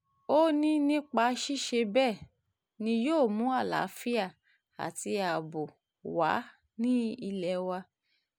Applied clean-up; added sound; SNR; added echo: none; none; none; none.